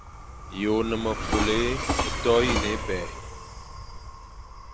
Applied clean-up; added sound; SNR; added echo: none; Train; 2 dB; none.